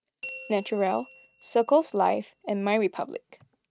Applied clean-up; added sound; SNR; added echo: neural mask model RNNoise.